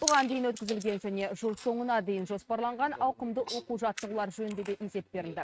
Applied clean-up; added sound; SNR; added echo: neural mask model RNNoise.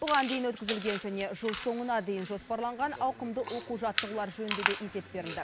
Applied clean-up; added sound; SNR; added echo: none; Chewing, mastication; 3 dB; none.